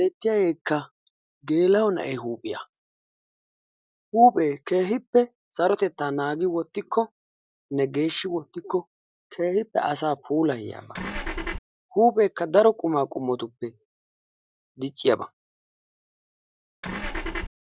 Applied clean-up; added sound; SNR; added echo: none; Engine / Car; 5 dB; none.